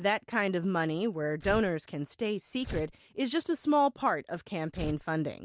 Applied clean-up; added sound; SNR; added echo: none; Tearing; 10 dB; none.